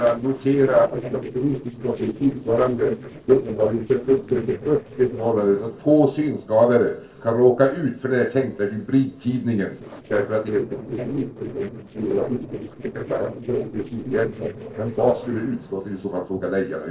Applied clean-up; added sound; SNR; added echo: neural separator model SepFormer DNS4.